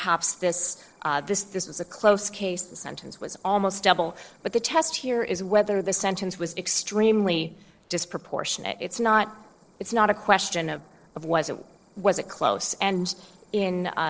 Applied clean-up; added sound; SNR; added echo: neural separator model SepFormer DNS4.